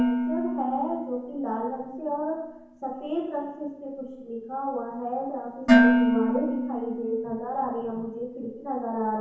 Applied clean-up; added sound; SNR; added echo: none; Dishes, pots, and pans; -3 dB; reverberation time 1.0 s.